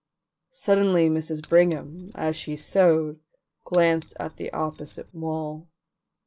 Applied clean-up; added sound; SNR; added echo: none; Keys jangling; 17 dB; none.